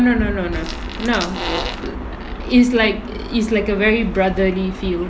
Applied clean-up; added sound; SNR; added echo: none; Fart; 9 dB; none.